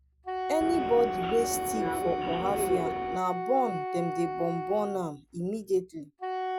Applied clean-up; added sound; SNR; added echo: none; Subway, metro, underground + Wind instrument, woodwind instrument; 2 dB; none.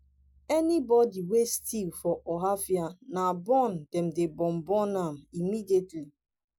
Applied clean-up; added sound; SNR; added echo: none; none; none; none.